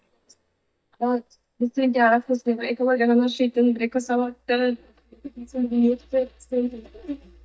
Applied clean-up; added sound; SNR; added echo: neural mask model DeepFilterNet 3.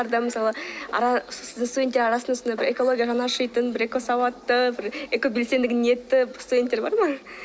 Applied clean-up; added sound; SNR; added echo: none; none; none; none.